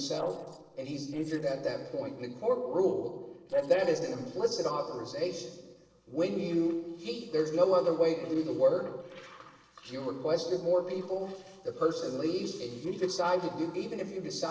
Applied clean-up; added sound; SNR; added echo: neural separator model SepFormer DNS4.